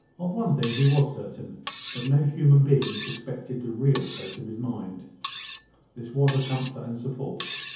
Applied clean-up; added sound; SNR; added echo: none; Cutlery, silverware; 7 dB; reverberation time 0.7 s.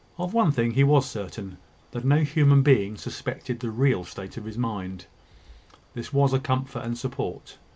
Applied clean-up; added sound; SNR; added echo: none; none; none; none.